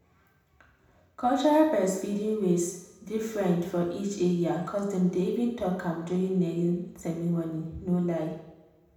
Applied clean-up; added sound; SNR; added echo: none; none; none; reverberation time 0.8 s.